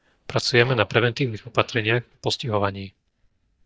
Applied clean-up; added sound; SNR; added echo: neural mask model DeepFilterNet 3.